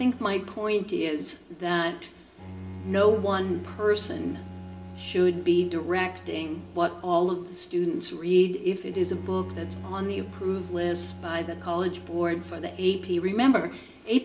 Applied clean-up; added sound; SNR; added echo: none; Bowed string instrument; 15 dB; reverberation time 0.6 s.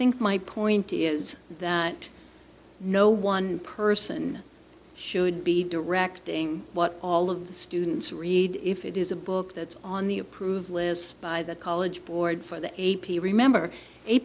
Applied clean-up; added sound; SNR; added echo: none; none; none; none.